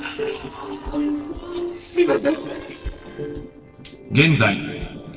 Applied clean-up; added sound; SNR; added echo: neural separator model SepFormer DNS4.